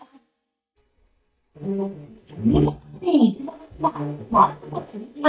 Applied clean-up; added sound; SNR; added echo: neural mask model DeepFilterNet 3.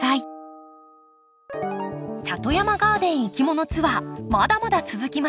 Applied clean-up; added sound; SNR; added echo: none; none; none; none.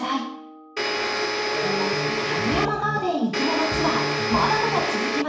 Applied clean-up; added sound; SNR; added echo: none; Domestic sounds, home sounds; -1 dB; reverberation time 0.6 s.